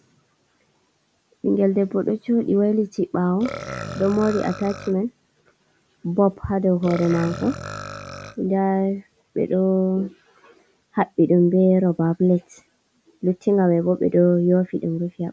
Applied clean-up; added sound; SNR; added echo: none; Burping, eructation; 14 dB; none.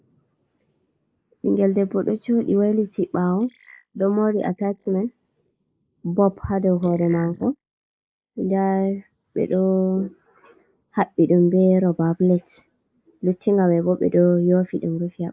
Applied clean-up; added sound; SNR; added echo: neural mask model Resemble Enhance denoiser.